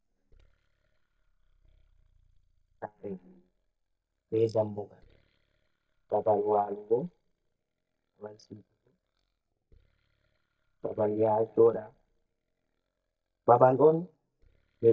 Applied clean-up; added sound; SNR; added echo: neural mask model DeepFilterNet 3.